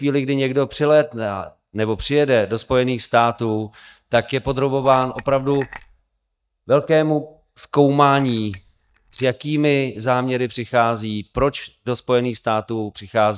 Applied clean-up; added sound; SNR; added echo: neural mask model DeepFilterNet 3.